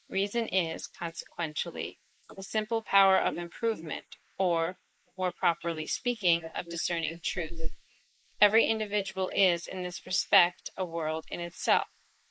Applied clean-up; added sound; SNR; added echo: neural mask model Resemble Enhance denoiser.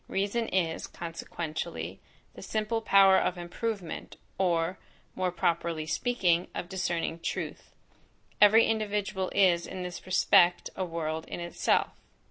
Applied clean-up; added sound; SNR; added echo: none; none; none; none.